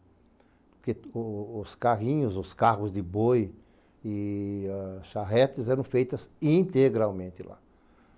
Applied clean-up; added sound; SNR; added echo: none; none; none; none.